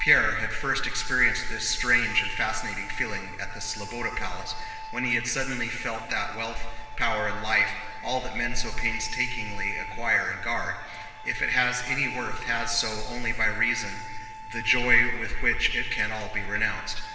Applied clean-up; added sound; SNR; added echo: none; Bowed string instrument; 16 dB; reverberation time 2.1 s.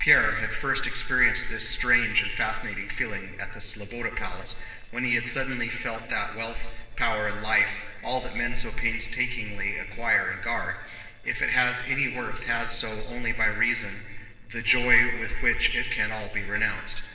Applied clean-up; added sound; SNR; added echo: neural separator model SepFormer DNS4.